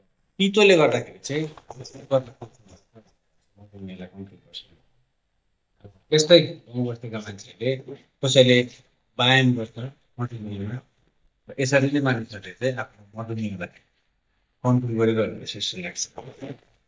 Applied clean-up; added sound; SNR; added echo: neural mask model DeepFilterNet 3.